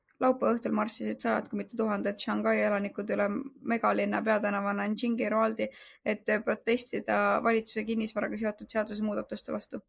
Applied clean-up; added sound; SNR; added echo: neural mask model Resemble Enhance denoiser.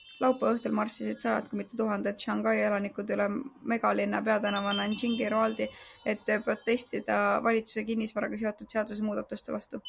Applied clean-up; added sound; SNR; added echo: none; Chime; 19 dB; none.